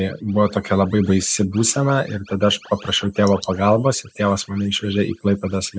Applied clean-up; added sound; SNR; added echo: neural mask model Resemble Enhance denoiser.